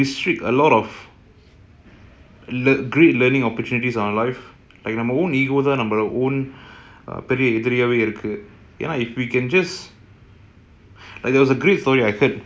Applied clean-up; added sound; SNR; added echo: none; none; none; none.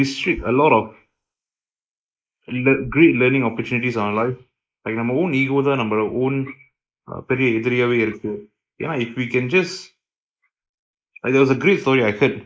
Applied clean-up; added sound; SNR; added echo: neural mask model Resemble Enhance denoiser.